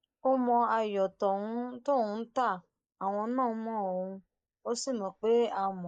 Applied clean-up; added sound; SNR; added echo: neural mask model Resemble Enhance denoiser.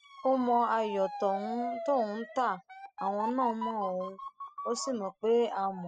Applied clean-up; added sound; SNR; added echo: classical method spectral subtraction.